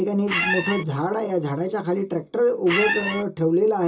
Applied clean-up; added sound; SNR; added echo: none; Squeak; 2 dB; reverberation time 0.2 s.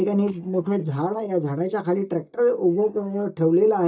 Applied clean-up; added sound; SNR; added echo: neural mask model DeepFilterNet 3.